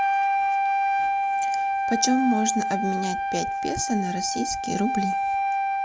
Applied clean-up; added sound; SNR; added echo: none; Wind instrument, woodwind instrument; -4 dB; none.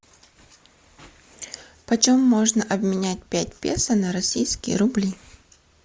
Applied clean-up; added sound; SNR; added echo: none; none; none; none.